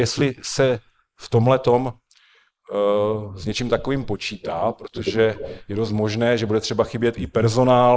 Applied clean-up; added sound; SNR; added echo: neural mask model Resemble Enhance denoiser.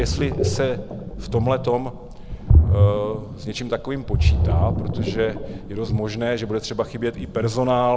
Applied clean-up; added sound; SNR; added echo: none; Ocean; -2 dB; none.